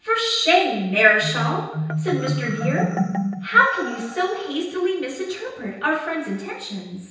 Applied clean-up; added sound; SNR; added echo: none; Marimba, xylophone; 7 dB; reverberation time 0.9 s.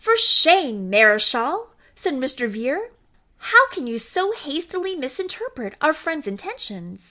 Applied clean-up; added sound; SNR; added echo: none; none; none; none.